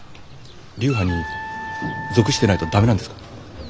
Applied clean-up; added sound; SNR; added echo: none; Wind instrument, woodwind instrument; 10 dB; none.